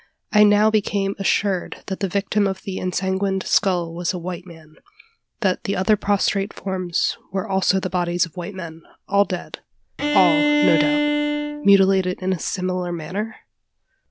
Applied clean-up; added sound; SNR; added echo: none; Bowed string instrument; 0 dB; none.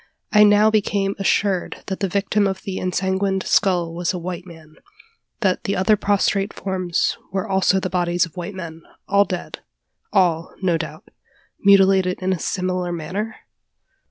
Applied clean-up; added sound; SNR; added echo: none; none; none; none.